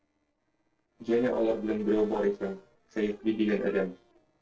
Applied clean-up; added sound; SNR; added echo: neural separator model SepFormer DNS4.